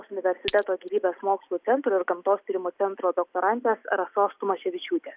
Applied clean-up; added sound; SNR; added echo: none; Glass; 8 dB; none.